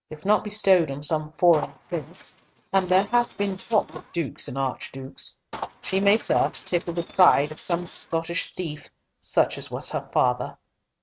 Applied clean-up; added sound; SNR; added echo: neural mask model RNNoise.